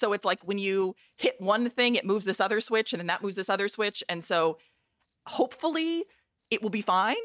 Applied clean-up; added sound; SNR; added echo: neural mask model RNNoise.